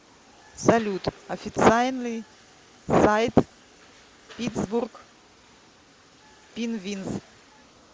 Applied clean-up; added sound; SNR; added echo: none; none; none; none.